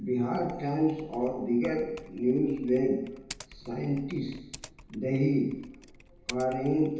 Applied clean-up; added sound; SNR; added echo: none; Typing; 19 dB; reverberation time 0.9 s.